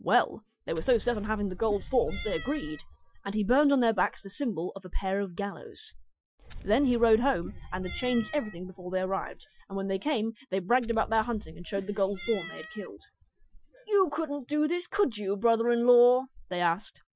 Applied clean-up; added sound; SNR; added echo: classical method Wiener filter.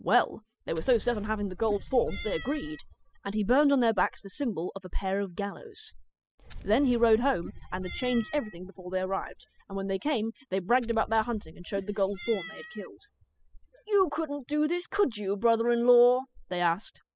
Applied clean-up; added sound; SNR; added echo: classical method spectral subtraction.